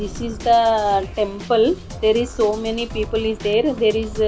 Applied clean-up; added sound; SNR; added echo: none; Drum kit + Wind; 14 dB; none.